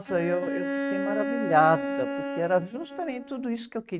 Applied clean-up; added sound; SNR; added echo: neural mask model RNNoise.